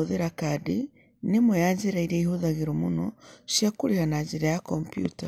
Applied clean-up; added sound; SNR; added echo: none; none; none; none.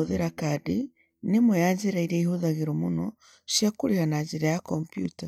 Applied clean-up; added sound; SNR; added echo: neural mask model DeepFilterNet 3.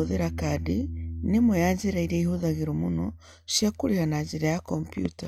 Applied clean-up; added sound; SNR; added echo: neural mask model RNNoise.